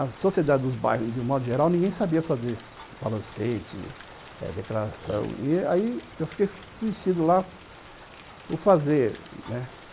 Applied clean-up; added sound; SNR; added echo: none; Burping, eructation + Rain; 19 dB; none.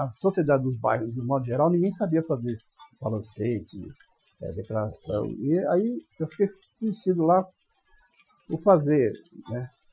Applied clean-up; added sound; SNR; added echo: classical method Wiener filter.